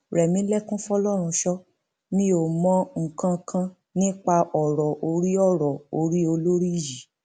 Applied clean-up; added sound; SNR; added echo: none; none; none; none.